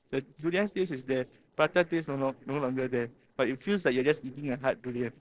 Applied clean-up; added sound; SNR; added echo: neural separator model SepFormer DNS4.